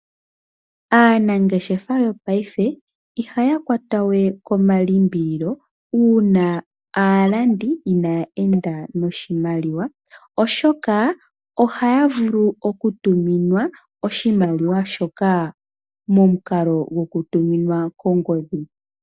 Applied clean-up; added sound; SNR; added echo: neural mask model DeepFilterNet 3.